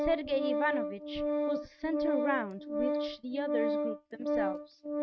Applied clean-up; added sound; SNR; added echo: neural mask model RNNoise.